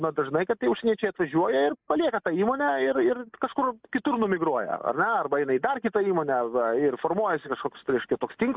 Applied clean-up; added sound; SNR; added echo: neural mask model Resemble Enhance denoiser.